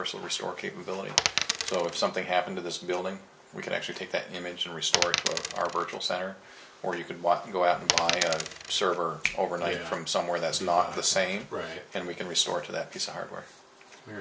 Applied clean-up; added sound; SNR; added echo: none; Coin (dropping); -1 dB; none.